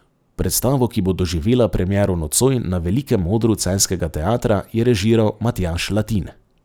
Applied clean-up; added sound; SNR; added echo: none; none; none; none.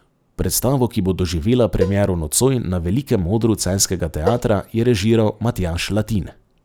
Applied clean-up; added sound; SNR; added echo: none; Cowbell; 11 dB; none.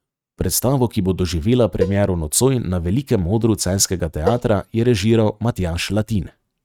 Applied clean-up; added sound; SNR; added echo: neural mask model RNNoise.